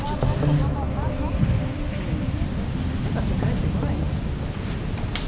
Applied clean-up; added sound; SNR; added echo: none; Waves, surf; -3 dB; none.